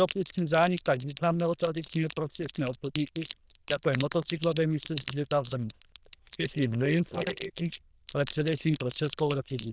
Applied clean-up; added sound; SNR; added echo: neural diffusion model UNIVERSE++.